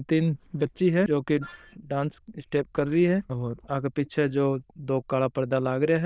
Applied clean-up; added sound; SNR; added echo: neural diffusion model UNIVERSE++.